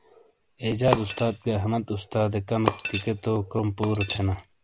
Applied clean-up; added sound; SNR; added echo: none; Shatter; 7 dB; none.